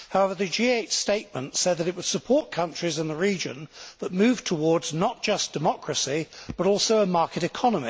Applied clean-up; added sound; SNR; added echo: none; none; none; none.